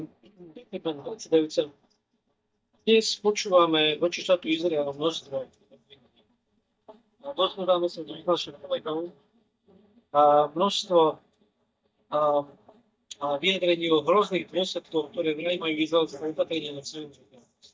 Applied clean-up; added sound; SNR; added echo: neural mask model DeepFilterNet 3.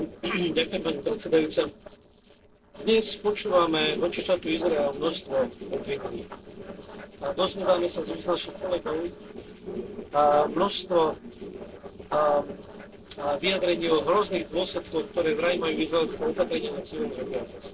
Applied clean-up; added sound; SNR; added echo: neural separator model SepFormer DNS4.